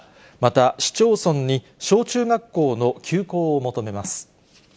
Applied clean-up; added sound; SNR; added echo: none; none; none; none.